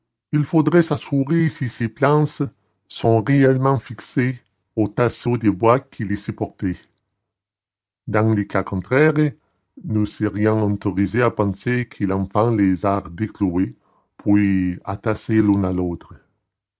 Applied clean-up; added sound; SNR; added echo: none; none; none; none.